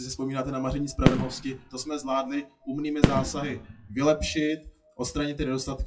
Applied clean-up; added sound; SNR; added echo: classical method WPE with log-MMSE.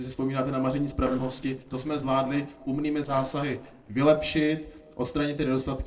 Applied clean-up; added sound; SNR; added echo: neural separator model SepFormer DNS4.